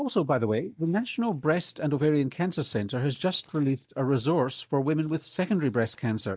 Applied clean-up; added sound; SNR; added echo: neural mask model DeepFilterNet 3.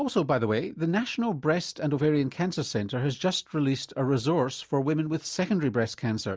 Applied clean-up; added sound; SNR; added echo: none; none; none; none.